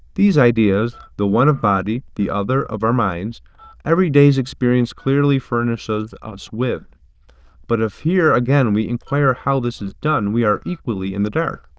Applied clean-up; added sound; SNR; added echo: neural diffusion model UNIVERSE++.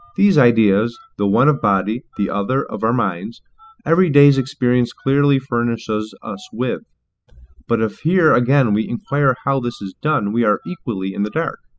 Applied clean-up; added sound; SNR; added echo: classical method spectral subtraction.